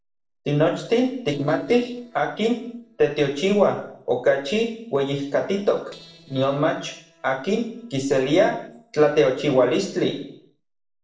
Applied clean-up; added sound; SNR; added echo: neural separator model SepFormer DNS4.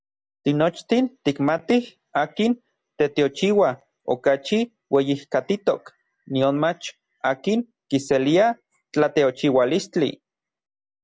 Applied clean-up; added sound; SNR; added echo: none; none; none; none.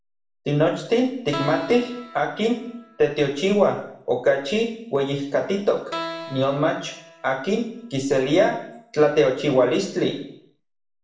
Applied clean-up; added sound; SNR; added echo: none; Keyboard (musical); 15 dB; reverberation time 0.6 s.